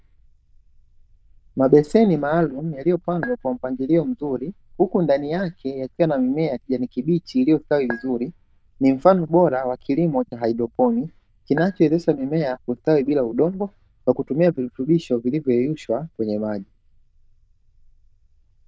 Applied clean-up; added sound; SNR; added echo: neural diffusion model UNIVERSE++.